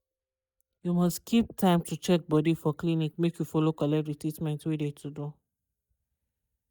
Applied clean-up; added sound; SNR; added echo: neural mask model DeepFilterNet 3.